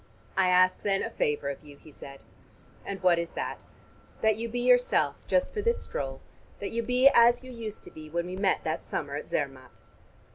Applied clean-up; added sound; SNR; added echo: none; Bird vocalization, bird call, bird song; 20 dB; none.